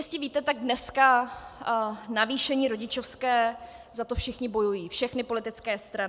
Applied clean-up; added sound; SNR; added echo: none; none; none; none.